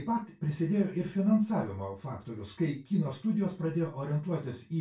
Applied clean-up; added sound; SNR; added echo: none; none; none; reverberation time 0.2 s.